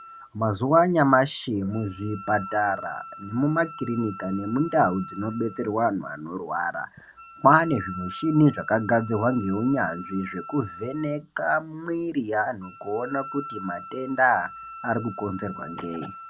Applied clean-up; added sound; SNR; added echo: none; Wind instrument, woodwind instrument; 16 dB; none.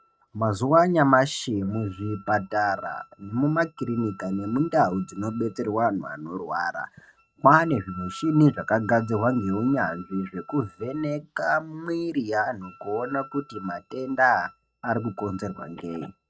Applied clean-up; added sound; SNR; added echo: neural mask model RNNoise.